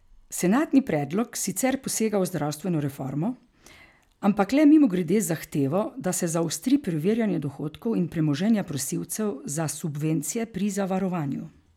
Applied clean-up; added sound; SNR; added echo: none; none; none; none.